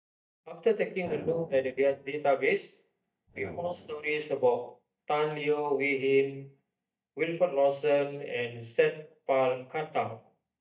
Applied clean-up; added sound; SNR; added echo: neural mask model DeepFilterNet 3.